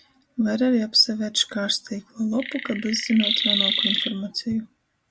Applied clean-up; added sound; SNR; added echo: none; Chirp, tweet; 1 dB; none.